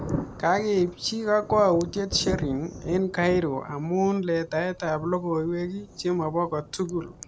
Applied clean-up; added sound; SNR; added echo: none; Thunder; 12 dB; none.